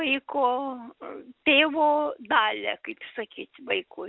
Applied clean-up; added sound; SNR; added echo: none; none; none; none.